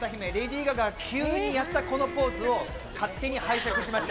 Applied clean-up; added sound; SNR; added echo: none; none; none; none.